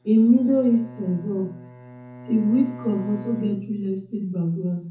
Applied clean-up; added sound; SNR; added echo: none; Bowed string instrument; 17 dB; reverberation time 0.5 s.